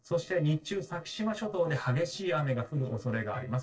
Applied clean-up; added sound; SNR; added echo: neural separator model SepFormer DNS4.